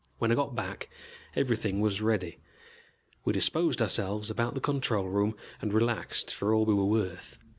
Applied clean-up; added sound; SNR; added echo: none; none; none; none.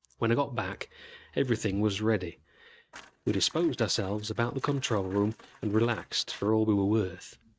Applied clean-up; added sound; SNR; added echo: neural mask model RNNoise.